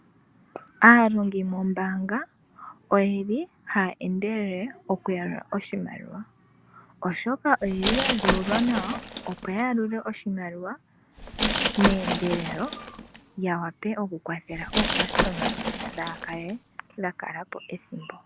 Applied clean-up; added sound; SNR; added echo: none; Glass; 0 dB; none.